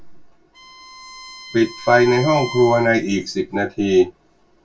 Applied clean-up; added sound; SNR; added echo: none; Bowed string instrument; 17 dB; reverberation time 0.2 s.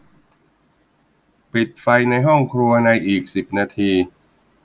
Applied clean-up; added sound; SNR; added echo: none; none; none; none.